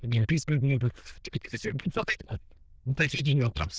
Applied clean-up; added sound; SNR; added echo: neural diffusion model UNIVERSE++.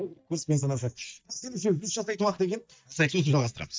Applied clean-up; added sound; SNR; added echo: neural mask model DeepFilterNet 3.